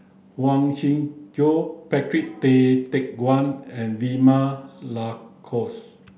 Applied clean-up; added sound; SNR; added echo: none; none; none; none.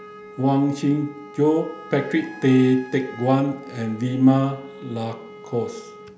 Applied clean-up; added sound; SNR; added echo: none; Wind instrument, woodwind instrument; 18 dB; none.